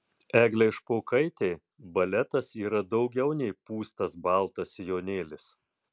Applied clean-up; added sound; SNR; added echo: none; none; none; none.